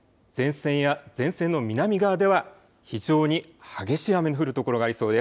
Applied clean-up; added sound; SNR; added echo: none; none; none; none.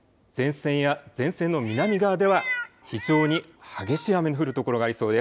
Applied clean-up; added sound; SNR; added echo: none; Meow; 11 dB; none.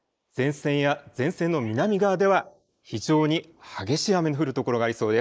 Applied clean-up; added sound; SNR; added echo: neural mask model Resemble Enhance denoiser.